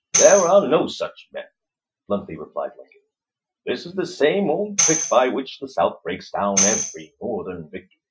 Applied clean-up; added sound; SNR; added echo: classical method Wiener filter.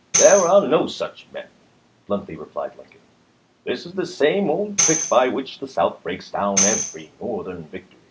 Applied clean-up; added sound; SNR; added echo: none; Tambourine; 3 dB; none.